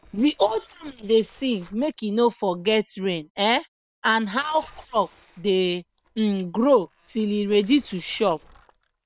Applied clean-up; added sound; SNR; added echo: neural separator model SepFormer WHAM!.